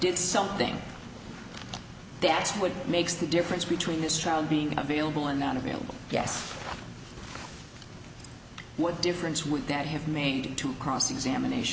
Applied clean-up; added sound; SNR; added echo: none; none; none; none.